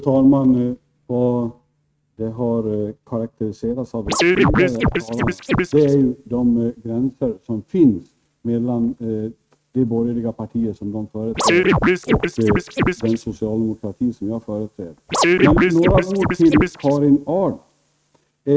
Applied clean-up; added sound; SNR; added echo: neural mask model RNNoise.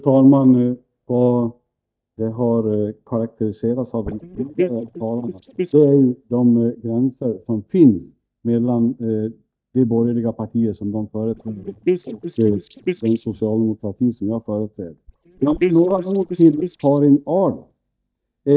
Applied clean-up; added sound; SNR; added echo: neural mask model DeepFilterNet 3.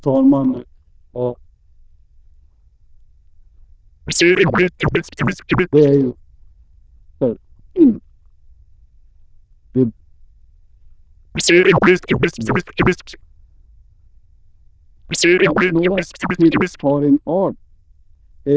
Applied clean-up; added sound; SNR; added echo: neural diffusion model UNIVERSE++.